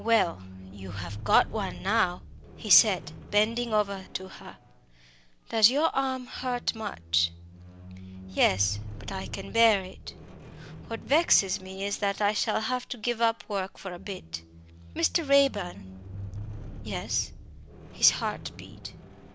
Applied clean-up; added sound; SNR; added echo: none; Squeak; 13 dB; none.